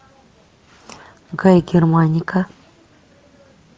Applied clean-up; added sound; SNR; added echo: none; none; none; none.